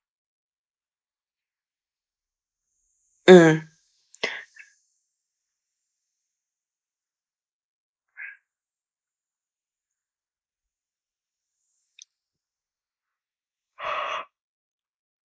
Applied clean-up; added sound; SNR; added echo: neural mask model Resemble Enhance denoiser.